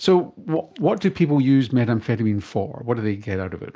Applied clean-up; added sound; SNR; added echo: none; none; none; none.